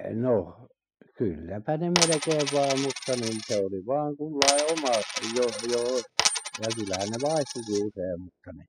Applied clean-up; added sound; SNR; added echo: classical method spectral subtraction.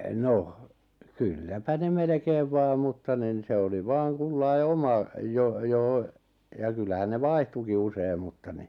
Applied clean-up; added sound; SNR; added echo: none; none; none; none.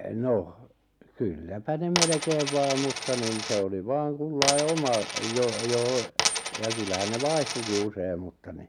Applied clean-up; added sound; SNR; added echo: none; Coin (dropping); 2 dB; none.